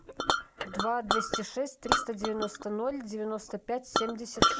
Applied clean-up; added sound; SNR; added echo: none; Chink, clink; -2 dB; none.